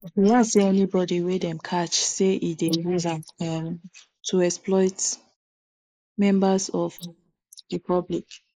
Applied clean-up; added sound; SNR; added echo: neural mask model Resemble Enhance denoiser.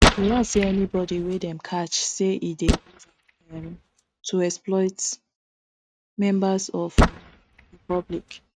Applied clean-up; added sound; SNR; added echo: neural mask model RNNoise.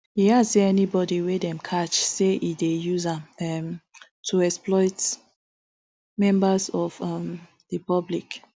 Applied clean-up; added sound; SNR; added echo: none; none; none; none.